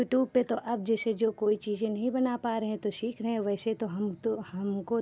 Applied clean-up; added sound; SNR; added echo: none; none; none; none.